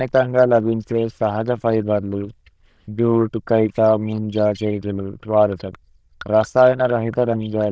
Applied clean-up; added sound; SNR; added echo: neural diffusion model UNIVERSE++.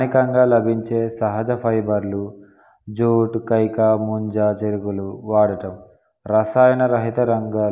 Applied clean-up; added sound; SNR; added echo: none; none; none; none.